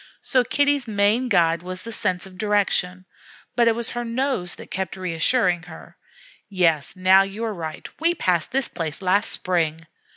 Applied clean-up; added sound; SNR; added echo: none; none; none; none.